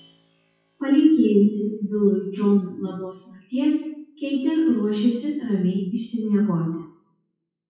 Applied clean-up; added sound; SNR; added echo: classical method WPE with log-MMSE.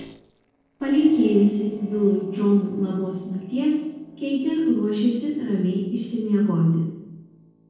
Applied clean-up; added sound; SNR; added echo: neural separator model SepFormer DNS4.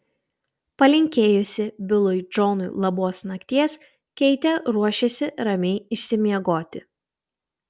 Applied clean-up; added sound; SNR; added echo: none; none; none; none.